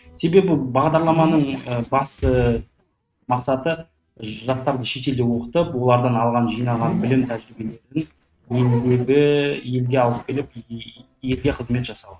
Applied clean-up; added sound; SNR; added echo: neural mask model RNNoise.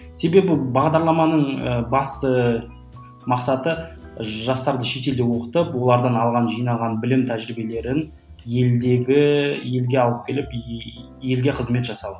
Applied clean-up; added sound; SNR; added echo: none; none; none; none.